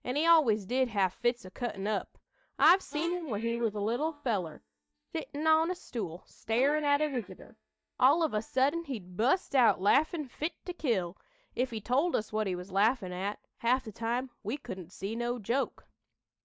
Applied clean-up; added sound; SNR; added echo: neural mask model DeepFilterNet 3.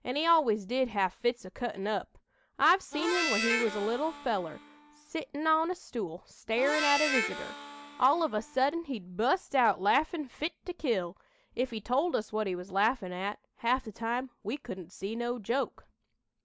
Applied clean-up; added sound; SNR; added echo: none; Harmonica; 5 dB; none.